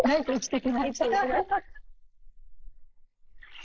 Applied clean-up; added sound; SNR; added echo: neural mask model Resemble Enhance denoiser.